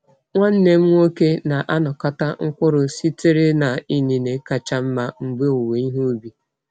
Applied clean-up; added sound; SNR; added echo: none; none; none; none.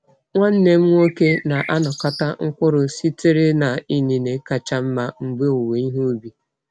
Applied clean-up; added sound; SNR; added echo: none; Bird; 12 dB; none.